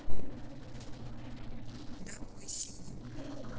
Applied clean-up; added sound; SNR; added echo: neural separator model SepFormer DNS4.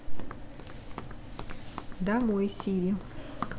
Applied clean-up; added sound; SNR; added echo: none; Run; 14 dB; none.